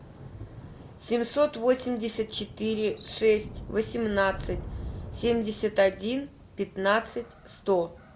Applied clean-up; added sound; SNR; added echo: none; Thunder / Rain; 16 dB; none.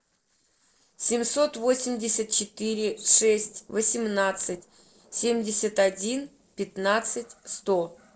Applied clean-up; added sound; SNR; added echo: neural separator model SepFormer DNS4.